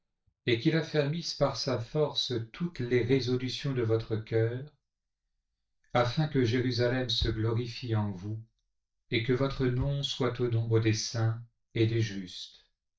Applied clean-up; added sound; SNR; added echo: neural mask model DeepFilterNet 3.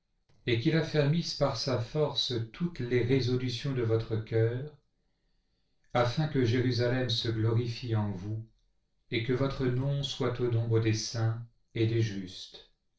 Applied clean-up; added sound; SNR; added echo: neural separator model SepFormer DNS4.